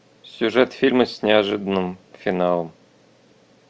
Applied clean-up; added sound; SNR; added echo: none; none; none; none.